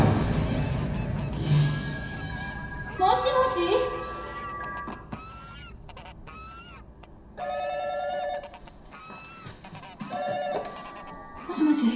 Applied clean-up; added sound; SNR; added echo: none; Fowl; 18 dB; reverberation time 0.7 s.